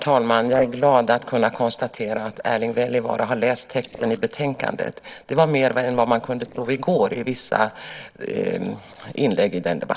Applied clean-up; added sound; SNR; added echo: neural separator model SepFormer DNS4.